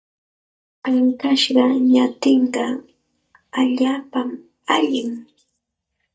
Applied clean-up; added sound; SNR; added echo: neural mask model DeepFilterNet 3.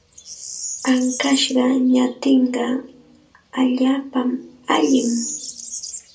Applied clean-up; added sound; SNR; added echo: none; Bird vocalization, bird call, bird song; 14 dB; reverberation time 0.2 s.